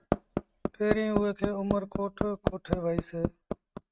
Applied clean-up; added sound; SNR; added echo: neural mask model RNNoise.